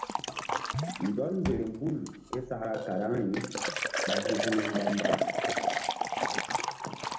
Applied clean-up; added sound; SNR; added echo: none; Liquid; -2 dB; reverberation time 0.8 s.